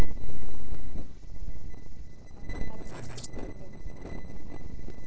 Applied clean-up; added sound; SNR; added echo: neural separator model SepFormer DNS4.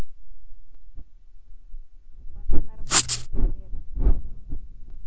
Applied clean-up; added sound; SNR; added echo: none; Writing; 4 dB; reverberation time 0.6 s.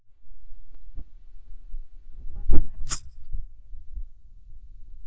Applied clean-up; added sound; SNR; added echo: neural mask model DeepFilterNet 3.